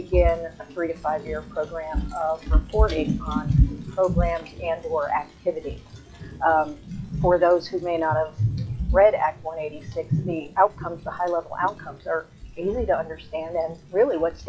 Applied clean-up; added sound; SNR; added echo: classical method log-MMSE.